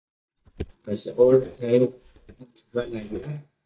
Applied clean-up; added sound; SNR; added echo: neural mask model DeepFilterNet 3.